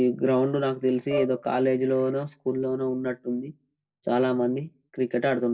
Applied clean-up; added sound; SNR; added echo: neural separator model SepFormer DNS4.